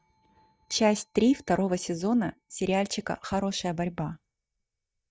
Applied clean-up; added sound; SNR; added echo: neural mask model DeepFilterNet 3.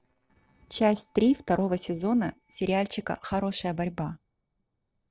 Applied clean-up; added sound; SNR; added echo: neural separator model SepFormer DNS4.